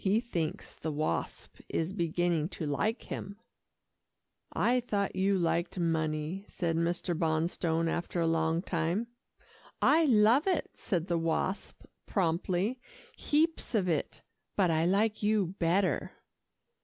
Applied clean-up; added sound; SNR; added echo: none; none; none; none.